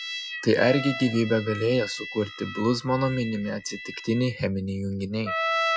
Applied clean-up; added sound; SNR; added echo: classical method Wiener filter.